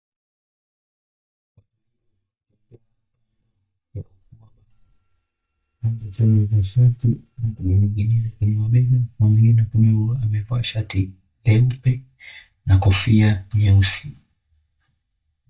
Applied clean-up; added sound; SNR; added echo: neural mask model DeepFilterNet 3.